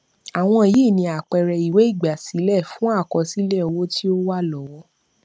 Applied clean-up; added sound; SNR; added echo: none; none; none; none.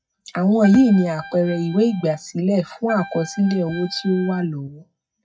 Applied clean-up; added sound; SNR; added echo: classical method WPE with log-MMSE.